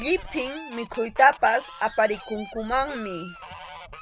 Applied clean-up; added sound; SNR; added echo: none; Fowl; 16 dB; none.